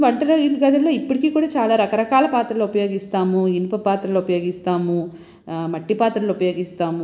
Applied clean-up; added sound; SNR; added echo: none; none; none; none.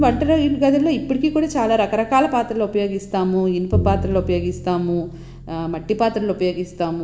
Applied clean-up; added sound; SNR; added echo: none; Bowed string instrument; 10 dB; none.